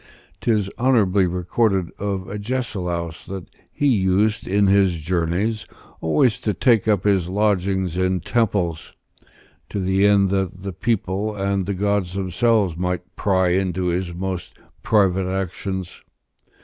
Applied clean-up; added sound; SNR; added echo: none; none; none; none.